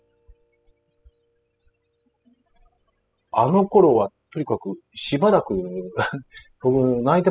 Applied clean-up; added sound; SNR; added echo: classical method spectral subtraction.